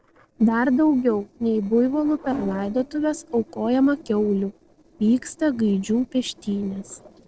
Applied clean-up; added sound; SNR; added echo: neural separator model SepFormer DNS4.